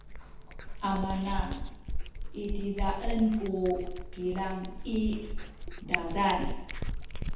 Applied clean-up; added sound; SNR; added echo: none; Cat; 1 dB; reverberation time 0.8 s.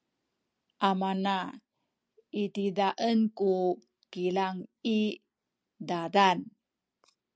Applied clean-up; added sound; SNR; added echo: none; none; none; none.